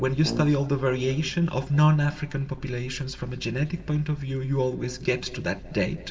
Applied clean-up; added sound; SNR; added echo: none; Brass instrument; 10 dB; reverberation time 2.4 s.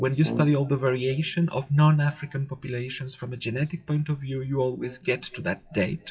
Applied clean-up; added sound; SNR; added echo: classical method WPE with log-MMSE.